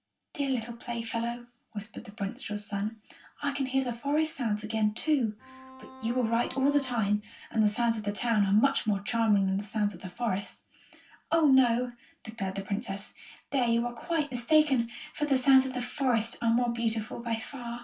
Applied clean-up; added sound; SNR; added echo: none; Bowed string instrument; 18 dB; reverberation time 0.2 s.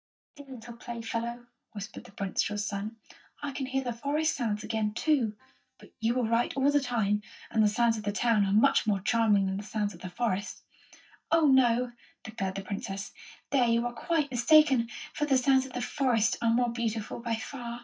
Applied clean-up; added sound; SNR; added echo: neural mask model DeepFilterNet 3.